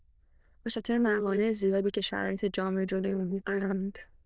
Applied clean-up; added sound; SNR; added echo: neural diffusion model UNIVERSE++.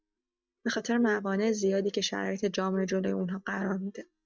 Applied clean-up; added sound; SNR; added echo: neural mask model DeepFilterNet 3.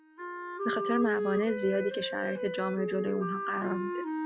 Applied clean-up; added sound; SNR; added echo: classical method log-MMSE.